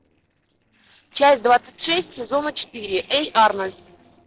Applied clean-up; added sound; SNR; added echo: neural separator model SepFormer DNS4.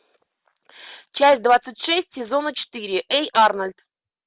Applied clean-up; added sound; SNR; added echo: none; none; none; none.